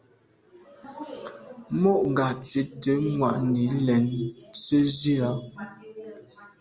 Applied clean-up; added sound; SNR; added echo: none; none; none; none.